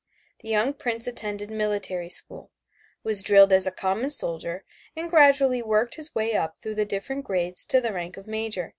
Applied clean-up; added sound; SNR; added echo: none; none; none; none.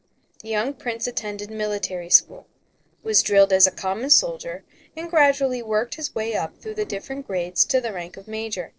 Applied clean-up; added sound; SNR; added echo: neural separator model SepFormer DNS4.